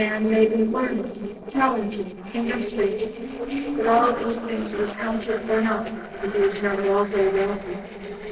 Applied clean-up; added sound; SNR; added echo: neural separator model SepFormer DNS4.